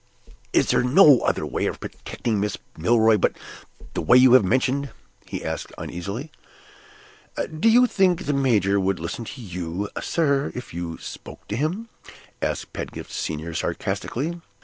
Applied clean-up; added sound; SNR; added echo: none; none; none; none.